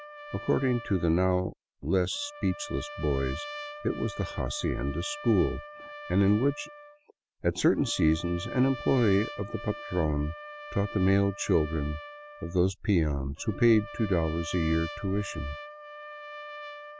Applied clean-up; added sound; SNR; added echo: none; Trumpet; 14 dB; none.